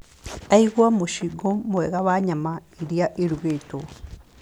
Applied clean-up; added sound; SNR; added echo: none; none; none; none.